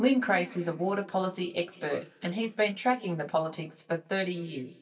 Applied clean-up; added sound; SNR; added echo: neural mask model DeepFilterNet 3.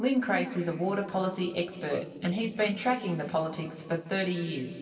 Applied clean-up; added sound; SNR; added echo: neural separator model SepFormer DNS4.